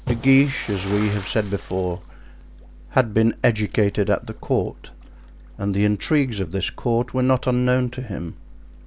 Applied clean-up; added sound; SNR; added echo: none; Splash, splatter; 18 dB; none.